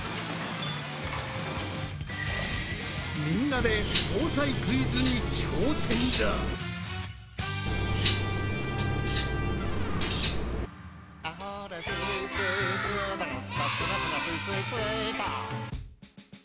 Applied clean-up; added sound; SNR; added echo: none; Cutlery, silverware; -3 dB; none.